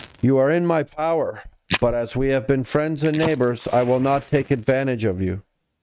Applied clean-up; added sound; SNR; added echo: neural mask model RNNoise.